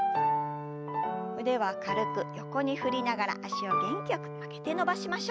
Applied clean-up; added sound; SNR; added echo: none; none; none; none.